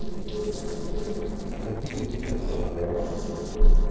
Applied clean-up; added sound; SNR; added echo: neural separator model SepFormer DNS4.